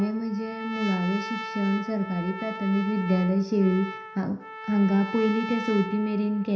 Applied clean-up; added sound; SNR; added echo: none; Trumpet; 11 dB; reverberation time 0.5 s.